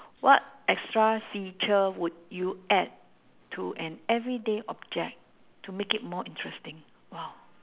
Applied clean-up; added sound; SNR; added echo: none; none; none; none.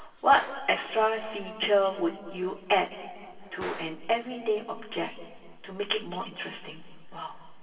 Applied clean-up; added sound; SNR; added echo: none; Gunshot, gunfire; 20 dB; reverberation time 2.3 s.